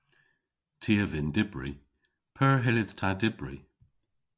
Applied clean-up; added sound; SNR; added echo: none; none; none; none.